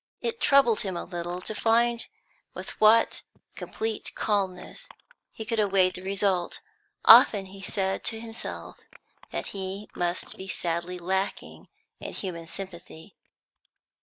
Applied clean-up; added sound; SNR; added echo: neural mask model DeepFilterNet 3.